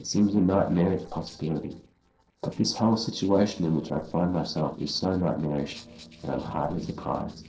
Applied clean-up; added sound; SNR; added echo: neural separator model SepFormer DNS4.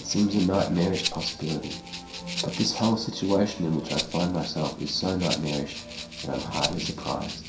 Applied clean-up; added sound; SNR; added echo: none; Rattle (instrument); 9 dB; reverberation time 0.5 s.